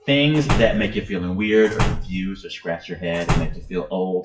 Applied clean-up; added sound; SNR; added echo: classical method WPE with log-MMSE.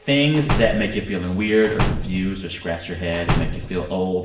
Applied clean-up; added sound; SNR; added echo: none; Slam; 3 dB; reverberation time 0.7 s.